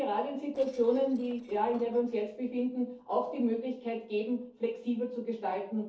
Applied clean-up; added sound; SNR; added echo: neural separator model SepFormer DNS4.